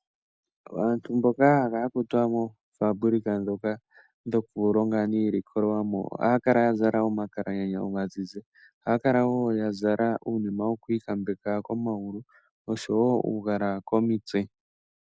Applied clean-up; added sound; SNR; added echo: none; none; none; none.